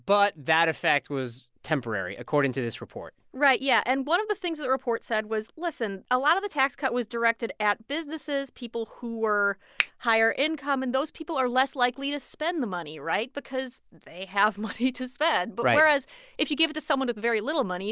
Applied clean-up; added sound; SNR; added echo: none; Finger snapping; 2 dB; none.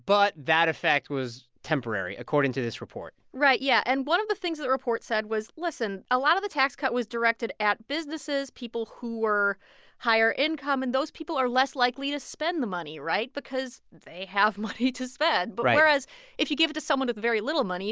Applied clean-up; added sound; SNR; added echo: none; none; none; none.